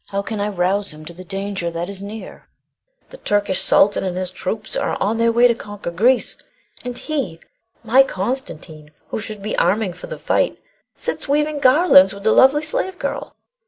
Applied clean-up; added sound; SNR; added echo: none; none; none; none.